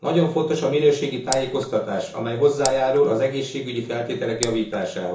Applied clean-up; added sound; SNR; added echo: none; Raindrop; 10 dB; reverberation time 0.7 s.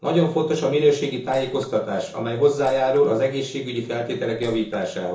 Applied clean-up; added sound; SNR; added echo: neural separator model SepFormer DNS4.